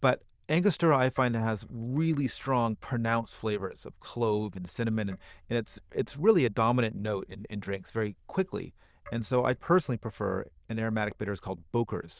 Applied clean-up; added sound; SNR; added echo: neural diffusion model UNIVERSE++.